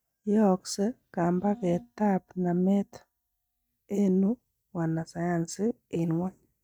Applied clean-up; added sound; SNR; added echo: neural mask model DeepFilterNet 3.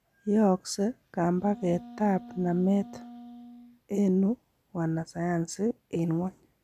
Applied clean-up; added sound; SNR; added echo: none; Wind instrument, woodwind instrument; 18 dB; none.